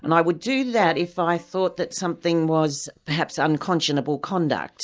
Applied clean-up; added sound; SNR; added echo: neural mask model DeepFilterNet 3.